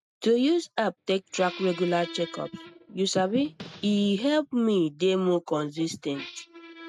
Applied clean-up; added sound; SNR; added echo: neural mask model RNNoise.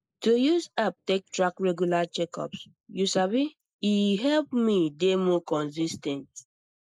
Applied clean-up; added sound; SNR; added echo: neural mask model Resemble Enhance denoiser.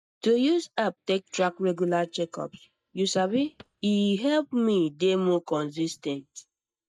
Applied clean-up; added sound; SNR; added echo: neural mask model DeepFilterNet 3.